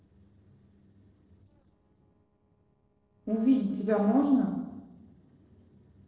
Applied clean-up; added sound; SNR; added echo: neural separator model SepFormer DNS4.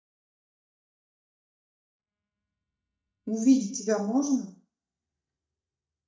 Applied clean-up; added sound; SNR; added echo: neural mask model DeepFilterNet 3.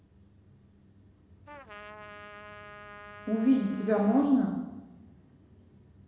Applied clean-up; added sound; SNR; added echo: none; Trumpet; 16 dB; reverberation time 1.1 s.